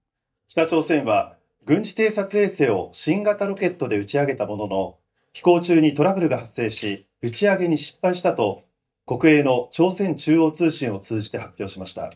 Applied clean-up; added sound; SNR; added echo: neural mask model DeepFilterNet 3.